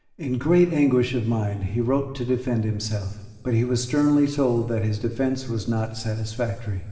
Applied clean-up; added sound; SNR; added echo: none; none; none; reverberation time 1.9 s.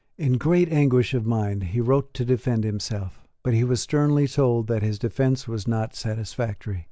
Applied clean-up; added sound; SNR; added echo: none; none; none; none.